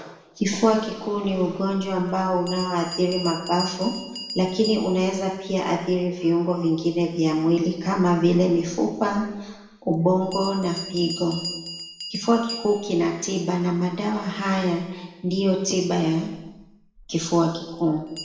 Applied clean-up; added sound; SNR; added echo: none; Bell; 17 dB; reverberation time 1.0 s.